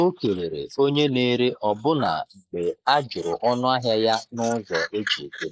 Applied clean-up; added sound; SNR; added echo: neural mask model Resemble Enhance denoiser.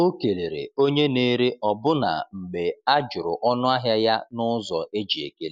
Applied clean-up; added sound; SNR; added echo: none; none; none; none.